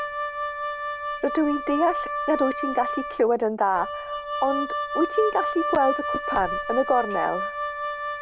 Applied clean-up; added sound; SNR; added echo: none; Wind instrument, woodwind instrument; 4 dB; none.